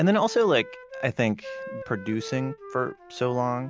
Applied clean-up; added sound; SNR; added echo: none; Wind instrument, woodwind instrument; 15 dB; none.